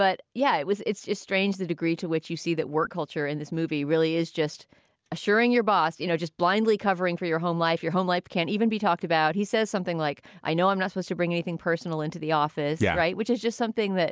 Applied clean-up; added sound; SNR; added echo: none; none; none; none.